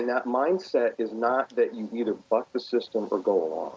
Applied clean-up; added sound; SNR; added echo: none; none; none; none.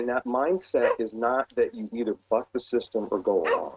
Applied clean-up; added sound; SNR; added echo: neural mask model RNNoise.